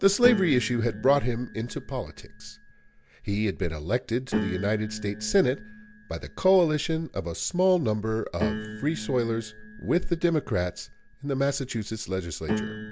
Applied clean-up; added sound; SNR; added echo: none; Piano; 11 dB; none.